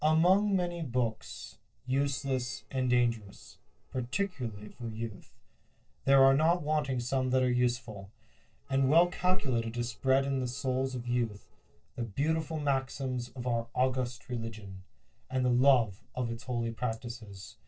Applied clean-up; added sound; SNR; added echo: neural separator model SepFormer DNS4.